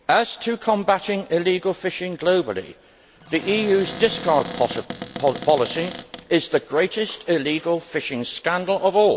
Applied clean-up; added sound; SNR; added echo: none; Cupboard open or close; 11 dB; none.